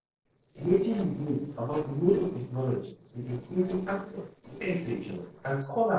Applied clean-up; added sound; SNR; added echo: neural separator model SepFormer DNS4.